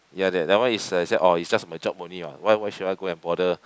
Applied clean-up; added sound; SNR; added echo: none; none; none; none.